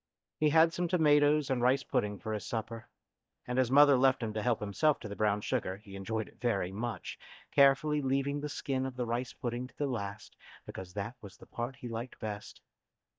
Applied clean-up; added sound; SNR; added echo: neural mask model DeepFilterNet 3.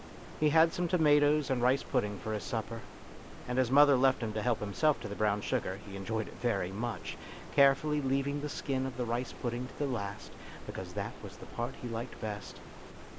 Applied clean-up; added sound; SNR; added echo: none; Stream; 12 dB; none.